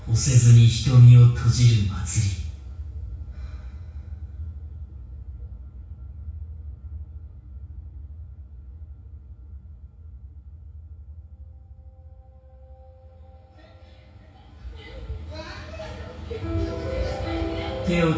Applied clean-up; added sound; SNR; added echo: none; none; none; reverberation time 0.6 s.